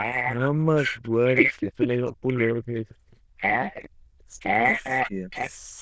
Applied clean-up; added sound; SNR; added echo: neural diffusion model UNIVERSE++.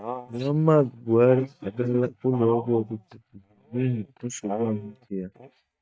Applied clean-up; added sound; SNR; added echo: neural mask model DeepFilterNet 3.